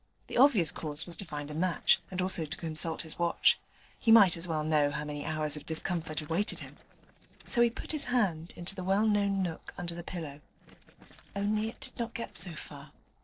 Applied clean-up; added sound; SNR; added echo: neural separator model SepFormer DNS4.